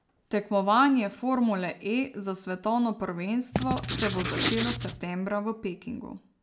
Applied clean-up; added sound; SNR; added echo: none; Writing; -1 dB; none.